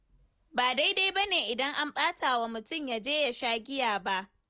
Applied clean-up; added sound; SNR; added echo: none; none; none; none.